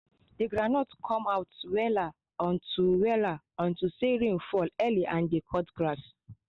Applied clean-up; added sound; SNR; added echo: none; none; none; none.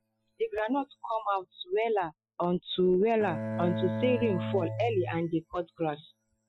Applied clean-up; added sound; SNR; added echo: classical method Wiener filter.